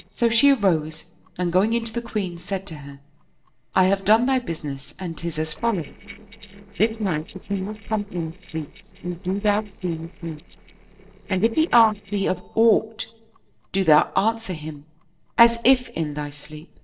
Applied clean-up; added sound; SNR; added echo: neural separator model SepFormer DNS4.